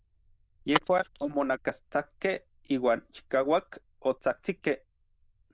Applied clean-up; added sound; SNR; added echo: neural diffusion model UNIVERSE++.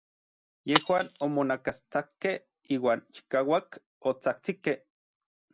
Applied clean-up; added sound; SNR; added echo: none; Shatter; 8 dB; none.